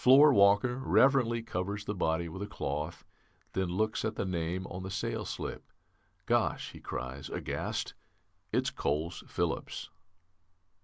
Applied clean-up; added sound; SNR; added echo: none; none; none; none.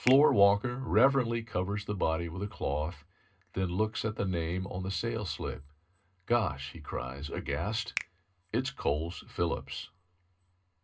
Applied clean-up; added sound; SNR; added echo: none; Finger snapping; 15 dB; reverberation time 0.2 s.